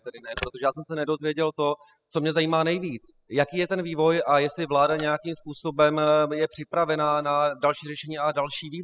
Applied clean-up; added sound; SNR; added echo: classical method spectral subtraction.